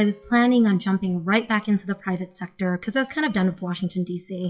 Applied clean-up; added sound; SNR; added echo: classical method WPE with log-MMSE.